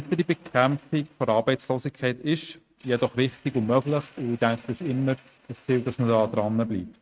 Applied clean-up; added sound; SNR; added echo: neural mask model RNNoise.